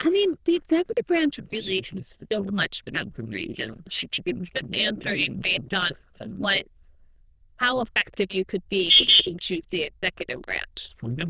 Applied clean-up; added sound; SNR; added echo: neural diffusion model UNIVERSE++.